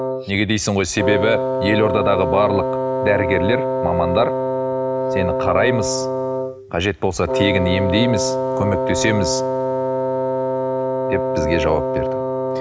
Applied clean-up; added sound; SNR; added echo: none; Wind instrument, woodwind instrument; 0 dB; none.